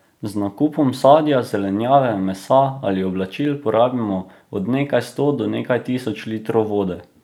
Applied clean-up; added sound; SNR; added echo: none; none; none; none.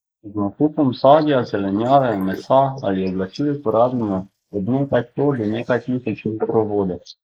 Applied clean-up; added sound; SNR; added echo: neural mask model Resemble Enhance denoiser.